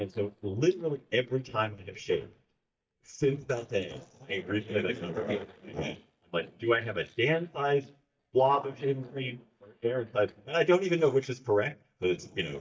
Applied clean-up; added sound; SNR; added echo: neural mask model DeepFilterNet 3.